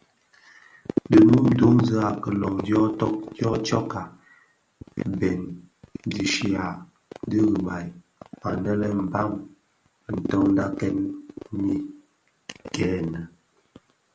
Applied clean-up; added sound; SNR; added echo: none; none; none; none.